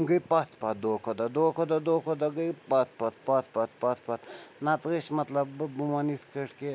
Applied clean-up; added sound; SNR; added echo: none; none; none; none.